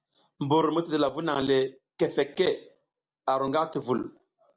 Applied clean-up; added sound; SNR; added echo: none; none; none; none.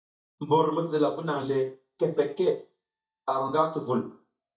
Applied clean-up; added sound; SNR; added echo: neural mask model DeepFilterNet 3.